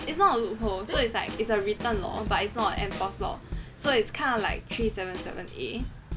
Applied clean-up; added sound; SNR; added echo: none; Snare drum / Drum kit; 9 dB; none.